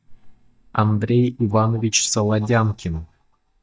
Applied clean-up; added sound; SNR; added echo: neural mask model DeepFilterNet 3.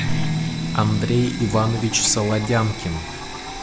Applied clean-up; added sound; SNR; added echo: none; Guitar; 5 dB; none.